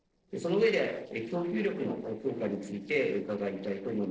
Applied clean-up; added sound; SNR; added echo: neural separator model SepFormer DNS4.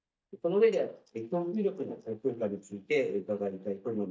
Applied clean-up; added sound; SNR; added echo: neural mask model DeepFilterNet 3.